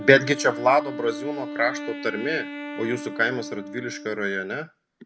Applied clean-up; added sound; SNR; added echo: none; Wind instrument, woodwind instrument; 10 dB; none.